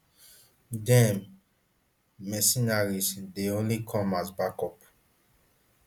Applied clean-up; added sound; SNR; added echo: none; none; none; none.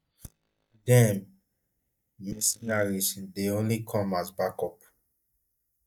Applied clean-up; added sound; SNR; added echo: neural mask model DeepFilterNet 3.